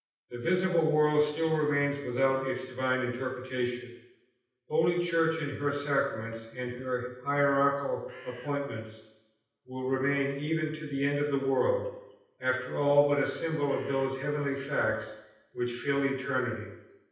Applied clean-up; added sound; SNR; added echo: none; Bird; 19 dB; reverberation time 0.9 s.